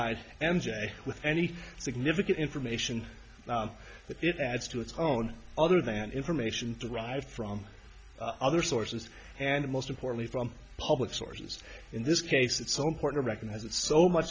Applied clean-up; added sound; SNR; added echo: none; none; none; none.